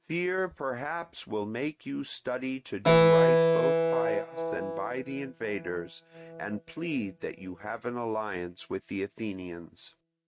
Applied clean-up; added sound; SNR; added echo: neural mask model RNNoise.